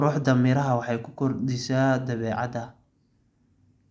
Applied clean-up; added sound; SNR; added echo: none; none; none; none.